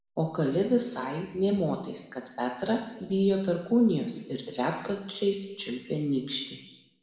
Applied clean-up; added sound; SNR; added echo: none; none; none; reverberation time 1.0 s.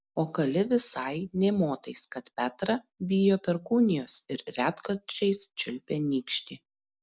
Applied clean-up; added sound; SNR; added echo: none; none; none; none.